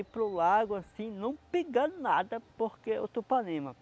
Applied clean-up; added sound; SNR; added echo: none; none; none; none.